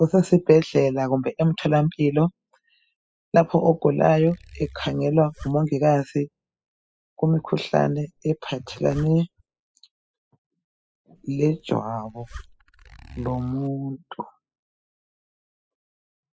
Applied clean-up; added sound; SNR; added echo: classical method spectral subtraction.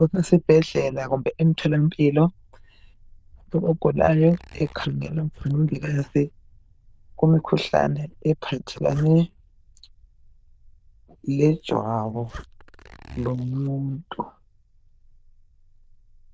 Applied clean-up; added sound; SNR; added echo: neural diffusion model UNIVERSE++.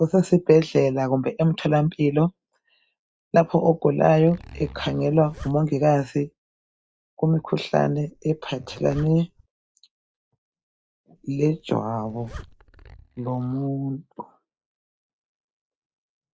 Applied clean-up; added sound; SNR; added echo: neural mask model DeepFilterNet 3.